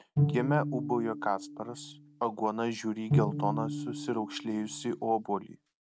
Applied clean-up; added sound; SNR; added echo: none; Bowed string instrument; 1 dB; none.